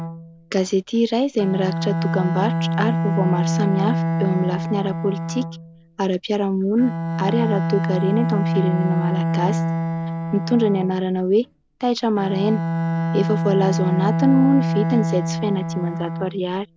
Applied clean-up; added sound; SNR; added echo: none; Bowed string instrument; 1 dB; none.